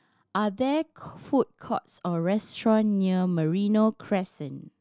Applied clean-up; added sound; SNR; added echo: none; none; none; none.